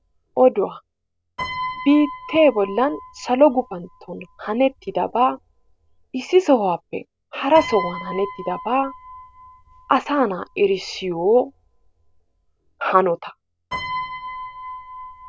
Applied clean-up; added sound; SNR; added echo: none; Piano; 14 dB; none.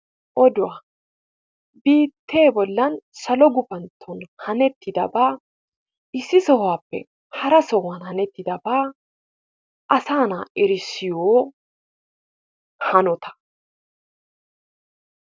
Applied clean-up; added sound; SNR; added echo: none; none; none; none.